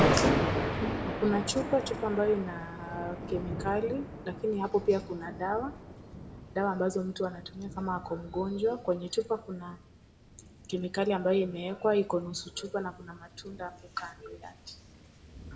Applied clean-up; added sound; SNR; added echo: none; Thunder; 4 dB; reverberation time 0.4 s.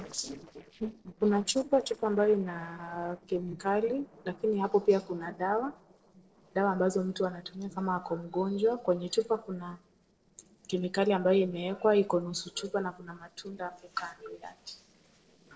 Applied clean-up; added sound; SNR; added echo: neural separator model SepFormer DNS4.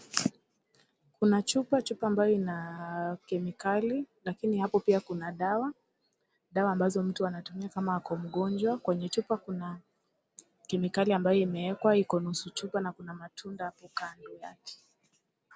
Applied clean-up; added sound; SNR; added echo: none; none; none; none.